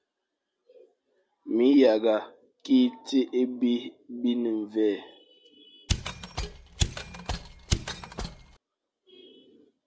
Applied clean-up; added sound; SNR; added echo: none; Mechanisms; 4 dB; none.